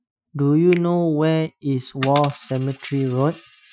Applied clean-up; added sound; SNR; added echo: classical method Wiener filter.